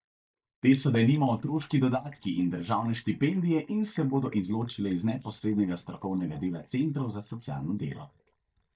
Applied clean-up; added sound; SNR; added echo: neural mask model DeepFilterNet 3.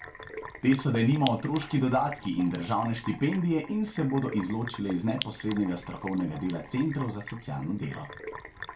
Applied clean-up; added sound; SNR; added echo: none; Sink (filling or washing); 14 dB; none.